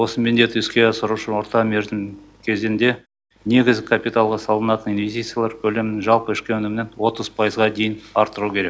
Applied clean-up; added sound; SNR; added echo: none; none; none; none.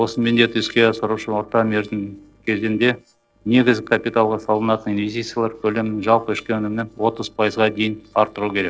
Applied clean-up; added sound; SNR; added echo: neural separator model SepFormer DNS4.